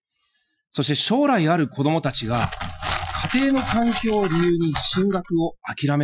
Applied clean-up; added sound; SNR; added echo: classical method Wiener filter.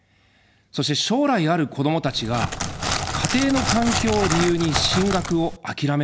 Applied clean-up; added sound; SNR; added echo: none; Crackle; 3 dB; none.